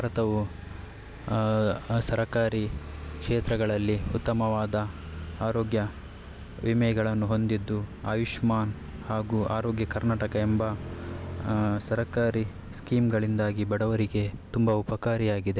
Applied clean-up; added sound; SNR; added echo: none; none; none; none.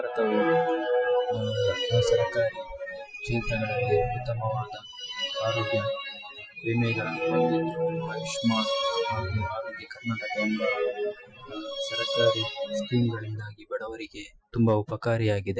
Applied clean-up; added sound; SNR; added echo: classical method Wiener filter.